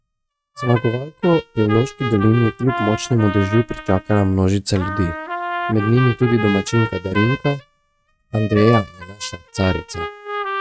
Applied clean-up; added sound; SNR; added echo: neural mask model RNNoise.